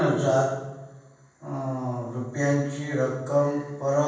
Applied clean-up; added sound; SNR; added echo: none; none; none; reverberation time 1.2 s.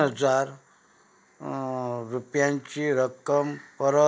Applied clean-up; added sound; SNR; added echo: none; none; none; none.